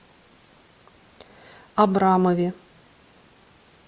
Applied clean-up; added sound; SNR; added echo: none; none; none; none.